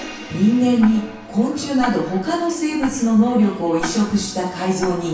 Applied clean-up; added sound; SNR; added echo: none; Tick-tock; 16 dB; reverberation time 0.7 s.